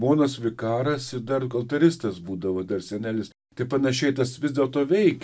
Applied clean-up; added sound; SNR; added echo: none; none; none; none.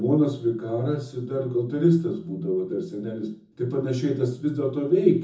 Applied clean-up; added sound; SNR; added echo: none; none; none; reverberation time 0.5 s.